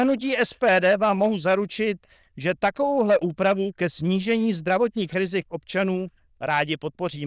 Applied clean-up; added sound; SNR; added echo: neural diffusion model UNIVERSE++.